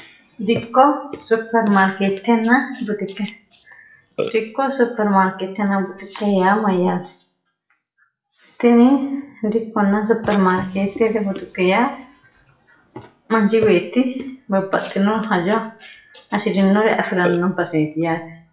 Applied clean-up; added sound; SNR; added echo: classical method WPE with log-MMSE.